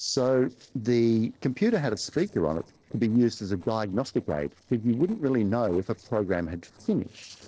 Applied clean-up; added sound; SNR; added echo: neural separator model SepFormer DNS4.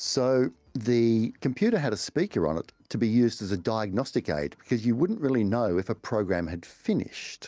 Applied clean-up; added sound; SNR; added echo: none; none; none; none.